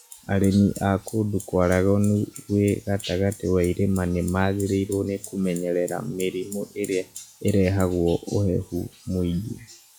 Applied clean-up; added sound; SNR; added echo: classical method log-MMSE.